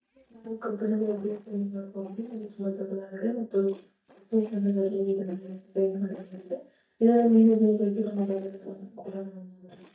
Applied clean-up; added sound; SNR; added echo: neural mask model DeepFilterNet 3.